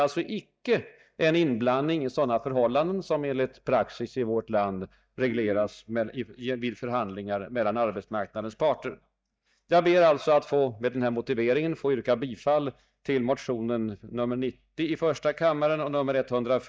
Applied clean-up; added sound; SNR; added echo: neural mask model DeepFilterNet 3.